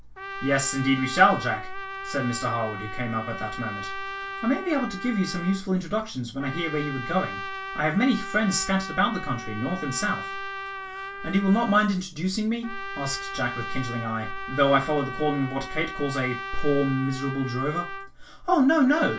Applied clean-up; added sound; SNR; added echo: none; Trumpet; 10 dB; reverberation time 0.2 s.